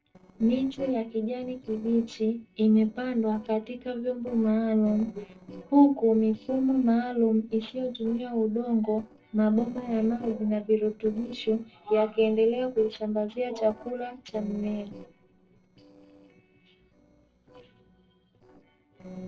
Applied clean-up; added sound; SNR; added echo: neural separator model SepFormer DNS4.